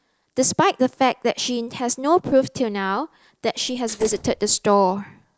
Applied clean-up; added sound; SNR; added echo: neural separator model SepFormer DNS4.